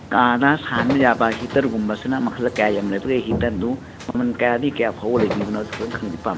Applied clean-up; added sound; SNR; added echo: none; Buzz; 11 dB; none.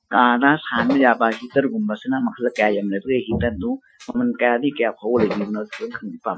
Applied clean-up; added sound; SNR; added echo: classical method Wiener filter.